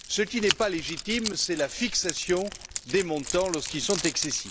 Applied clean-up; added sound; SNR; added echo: none; Keys jangling; 7 dB; none.